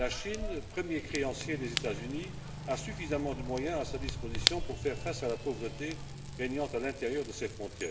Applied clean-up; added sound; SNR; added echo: none; Fire / Rain; 2 dB; reverberation time 2.4 s.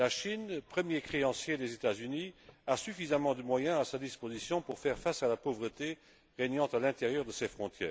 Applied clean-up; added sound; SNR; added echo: none; none; none; none.